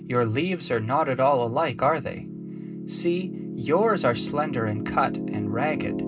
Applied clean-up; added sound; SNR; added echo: none; Piano; 7 dB; reverberation time 0.2 s.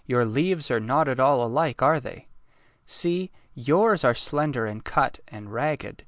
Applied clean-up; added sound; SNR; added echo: none; none; none; none.